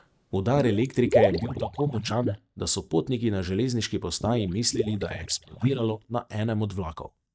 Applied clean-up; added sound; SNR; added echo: neural mask model DeepFilterNet 3.